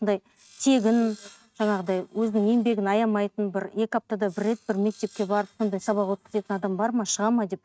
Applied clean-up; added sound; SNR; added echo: neural mask model RNNoise.